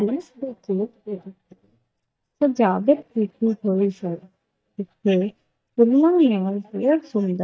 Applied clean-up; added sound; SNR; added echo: neural mask model DeepFilterNet 3.